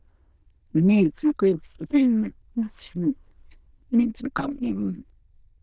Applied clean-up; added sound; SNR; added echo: neural diffusion model UNIVERSE++.